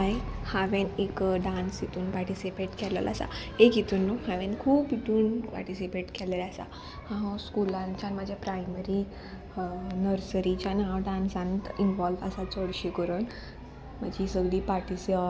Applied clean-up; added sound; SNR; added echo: none; none; none; none.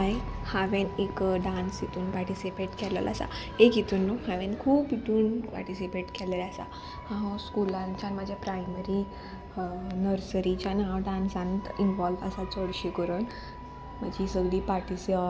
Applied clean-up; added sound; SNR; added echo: none; Wind instrument, woodwind instrument; 18 dB; none.